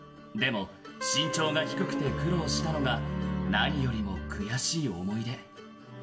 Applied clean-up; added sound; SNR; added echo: none; Keyboard (musical); 10 dB; reverberation time 0.7 s.